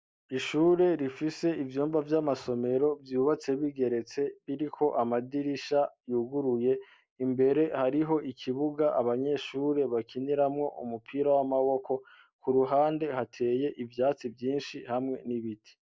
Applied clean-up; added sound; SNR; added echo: none; none; none; none.